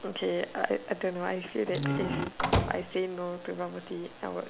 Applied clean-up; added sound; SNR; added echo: none; Squeak / Slam / Wood; -2 dB; none.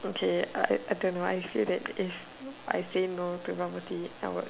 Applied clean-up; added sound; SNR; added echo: none; none; none; none.